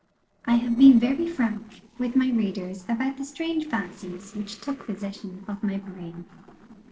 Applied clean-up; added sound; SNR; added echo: neural separator model SepFormer DNS4.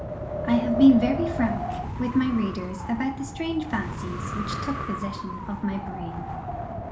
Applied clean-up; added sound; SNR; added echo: none; Wind; 5 dB; reverberation time 0.5 s.